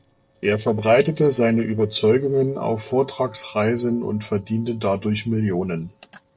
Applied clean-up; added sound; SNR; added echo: neural separator model SepFormer DNS4.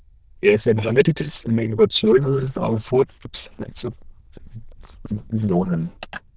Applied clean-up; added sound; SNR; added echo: neural diffusion model UNIVERSE++.